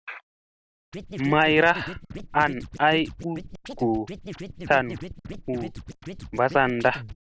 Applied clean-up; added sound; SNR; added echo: none; Scratching (performance technique); 12 dB; none.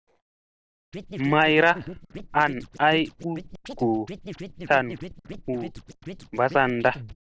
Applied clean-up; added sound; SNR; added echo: neural separator model SepFormer DNS4.